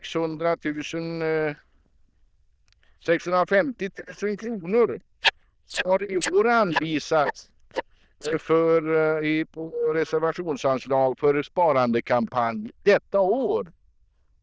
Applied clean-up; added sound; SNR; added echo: neural diffusion model UNIVERSE++.